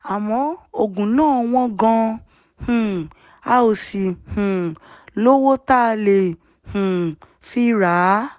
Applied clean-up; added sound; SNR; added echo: none; none; none; none.